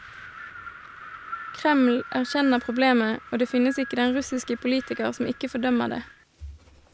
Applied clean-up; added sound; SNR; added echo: none; Wind; 16 dB; none.